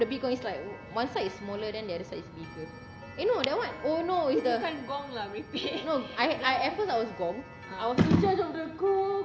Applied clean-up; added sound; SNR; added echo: none; Clock; 19 dB; none.